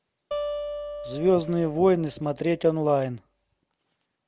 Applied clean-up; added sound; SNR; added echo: none; Acoustic guitar; 10 dB; none.